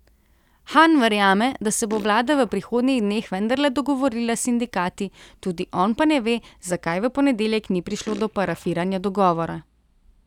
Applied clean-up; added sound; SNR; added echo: neural mask model DeepFilterNet 3.